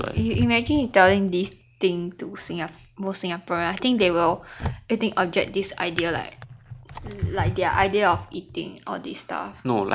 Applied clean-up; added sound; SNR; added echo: none; Drawer open or close; 10 dB; none.